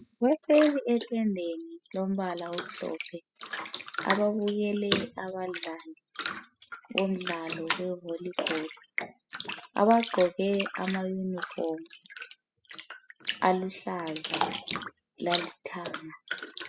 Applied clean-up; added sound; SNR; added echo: classical method spectral subtraction.